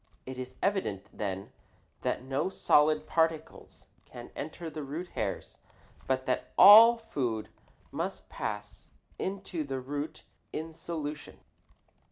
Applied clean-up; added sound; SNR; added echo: none; none; none; none.